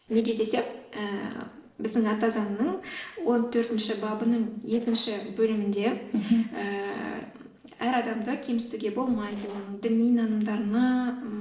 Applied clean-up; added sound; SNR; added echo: neural separator model SepFormer DNS4.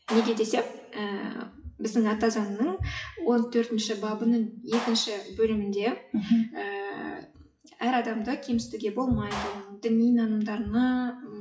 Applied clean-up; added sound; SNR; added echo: classical method WPE with log-MMSE.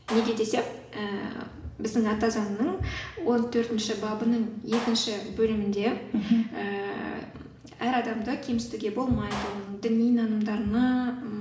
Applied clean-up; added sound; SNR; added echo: none; Clapping; 15 dB; reverberation time 0.8 s.